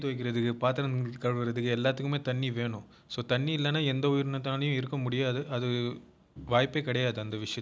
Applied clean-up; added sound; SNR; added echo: none; none; none; none.